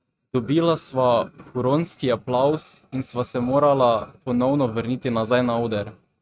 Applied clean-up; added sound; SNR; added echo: neural mask model RNNoise.